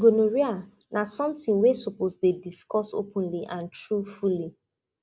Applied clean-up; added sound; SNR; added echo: none; none; none; none.